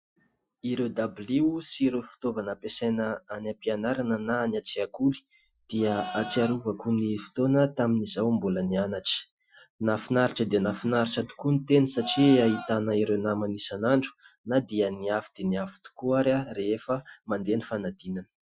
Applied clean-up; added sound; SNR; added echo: classical method Wiener filter.